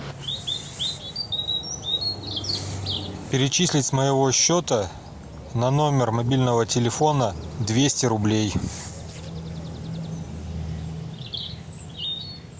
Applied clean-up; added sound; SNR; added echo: none; Bird vocalization, bird call, bird song; 11 dB; none.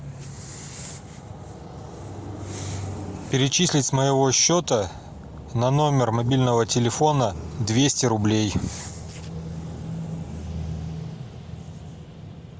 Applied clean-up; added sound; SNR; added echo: none; none; none; none.